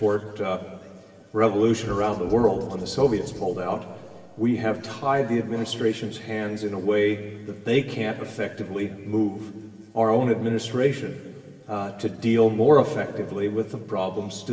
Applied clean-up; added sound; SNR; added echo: none; Writing; 17 dB; reverberation time 2.2 s.